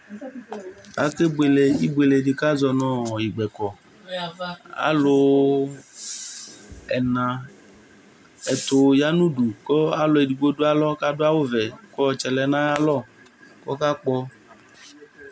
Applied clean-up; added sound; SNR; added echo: none; none; none; none.